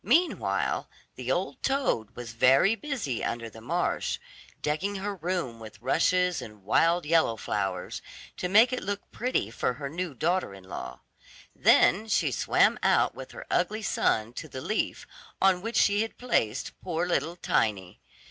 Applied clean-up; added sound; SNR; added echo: none; none; none; none.